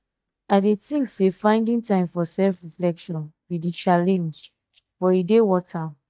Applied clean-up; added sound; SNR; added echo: neural mask model DeepFilterNet 3.